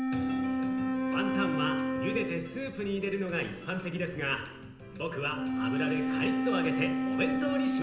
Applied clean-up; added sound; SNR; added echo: none; Wind instrument, woodwind instrument; -2 dB; reverberation time 0.9 s.